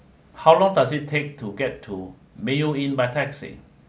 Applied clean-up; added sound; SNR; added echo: none; none; none; none.